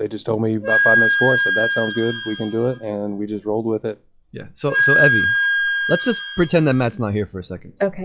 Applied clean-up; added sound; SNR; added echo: classical method log-MMSE.